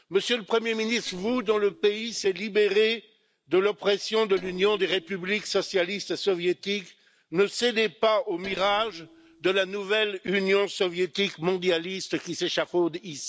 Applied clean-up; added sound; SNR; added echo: neural separator model SepFormer DNS4.